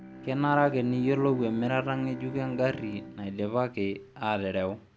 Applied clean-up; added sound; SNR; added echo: none; Bowed string instrument; 14 dB; none.